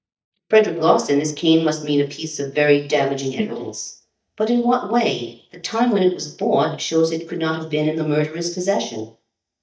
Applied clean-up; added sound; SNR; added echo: neural mask model DeepFilterNet 3.